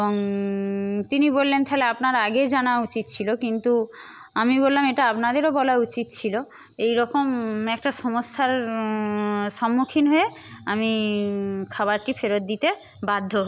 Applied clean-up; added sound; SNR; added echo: none; none; none; none.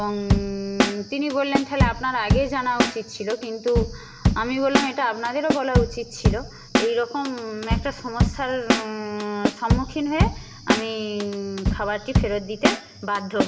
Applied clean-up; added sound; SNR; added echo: none; Drum / Drum kit; -1 dB; reverberation time 1.3 s.